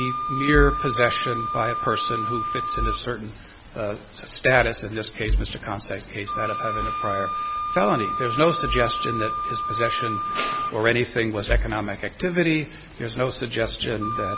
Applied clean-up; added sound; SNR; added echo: none; Wind instrument, woodwind instrument; 5 dB; none.